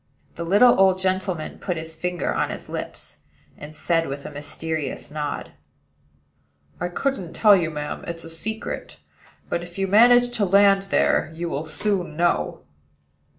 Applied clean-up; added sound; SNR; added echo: none; none; none; none.